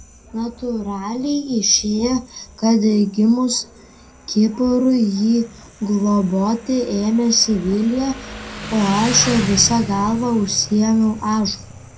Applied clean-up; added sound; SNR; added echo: none; Motorcycle; 14 dB; reverberation time 0.2 s.